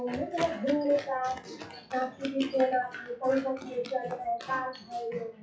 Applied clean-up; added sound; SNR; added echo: classical method WPE with log-MMSE.